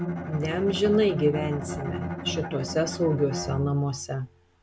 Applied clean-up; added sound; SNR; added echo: none; Bowed string instrument; 7 dB; none.